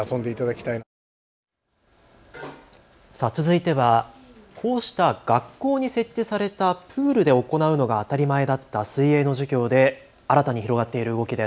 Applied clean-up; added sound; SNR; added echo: none; none; none; none.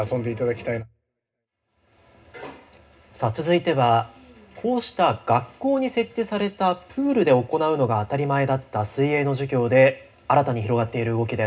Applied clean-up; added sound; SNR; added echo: none; none; none; reverberation time 0.2 s.